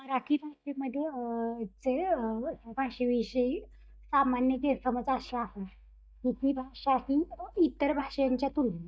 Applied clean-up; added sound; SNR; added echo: neural mask model DeepFilterNet 3.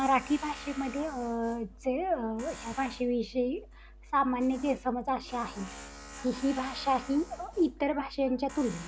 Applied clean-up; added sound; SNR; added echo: none; Tools; 16 dB; none.